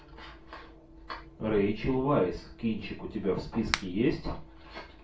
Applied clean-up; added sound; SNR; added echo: none; Finger snapping; 7 dB; reverberation time 0.3 s.